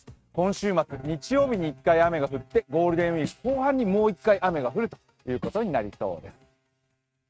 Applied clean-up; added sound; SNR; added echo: neural mask model RNNoise.